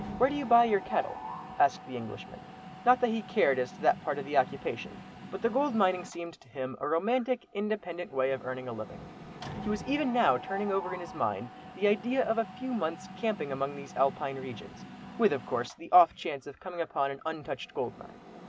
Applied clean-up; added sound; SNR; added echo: none; Mechanisms; 14 dB; none.